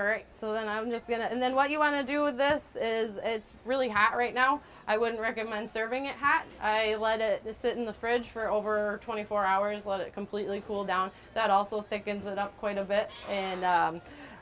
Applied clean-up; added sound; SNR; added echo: none; none; none; none.